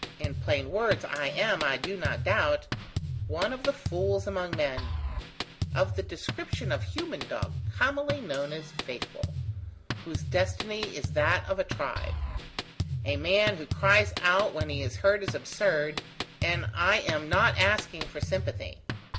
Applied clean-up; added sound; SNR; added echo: none; Drum kit; 5 dB; none.